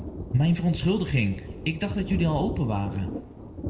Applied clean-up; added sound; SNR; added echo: none; Thunder; 9 dB; reverberation time 0.8 s.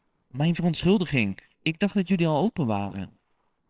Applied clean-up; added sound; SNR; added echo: neural separator model SepFormer WHAMR!.